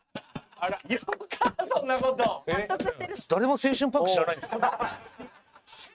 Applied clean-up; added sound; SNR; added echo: neural mask model RNNoise.